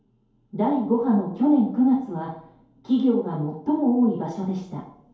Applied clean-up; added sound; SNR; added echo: none; none; none; reverberation time 2.4 s.